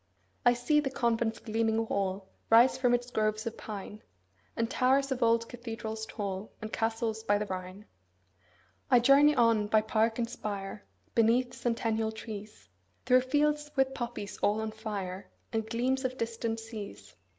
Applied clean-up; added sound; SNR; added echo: none; none; none; none.